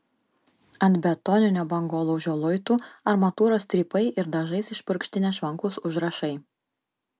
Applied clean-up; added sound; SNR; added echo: none; none; none; none.